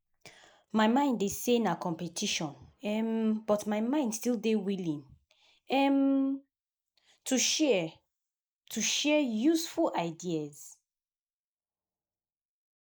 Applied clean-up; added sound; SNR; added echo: neural mask model Resemble Enhance denoiser.